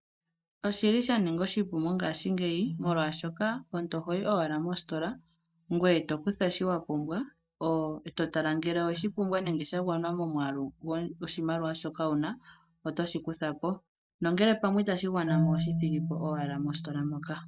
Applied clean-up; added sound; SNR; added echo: neural mask model DeepFilterNet 3.